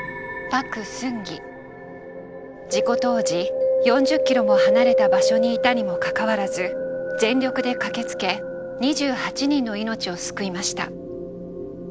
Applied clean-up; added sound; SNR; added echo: none; Mallet percussion; -1 dB; none.